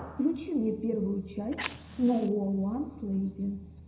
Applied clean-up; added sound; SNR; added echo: none; Fire; 13 dB; reverberation time 0.7 s.